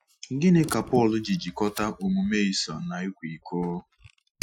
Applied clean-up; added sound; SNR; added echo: classical method Wiener filter.